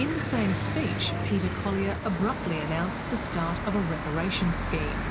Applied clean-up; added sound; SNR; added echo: none; Church bell / Traffic noise, roadway noise; 1 dB; reverberation time 0.3 s.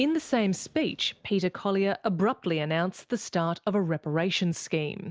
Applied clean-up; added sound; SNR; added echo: none; none; none; none.